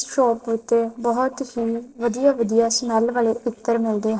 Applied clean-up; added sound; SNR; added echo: neural separator model SepFormer DNS4.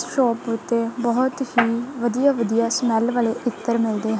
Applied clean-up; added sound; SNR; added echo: none; none; none; none.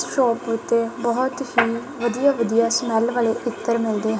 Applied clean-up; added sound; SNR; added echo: none; Gong; 19 dB; reverberation time 1.2 s.